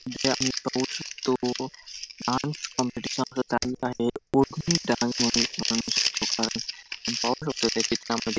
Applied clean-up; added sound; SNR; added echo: none; Crumpling, crinkling; 3 dB; none.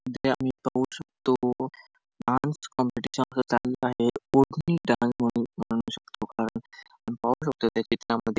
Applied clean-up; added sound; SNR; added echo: none; none; none; none.